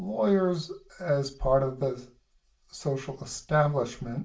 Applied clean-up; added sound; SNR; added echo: none; none; none; reverberation time 0.3 s.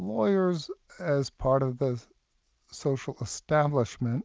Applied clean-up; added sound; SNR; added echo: none; none; none; none.